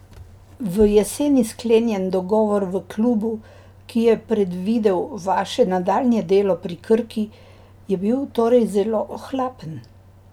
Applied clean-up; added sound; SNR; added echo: none; none; none; none.